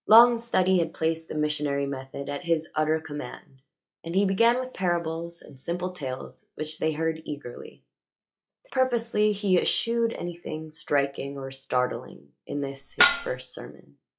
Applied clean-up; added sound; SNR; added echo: classical method log-MMSE.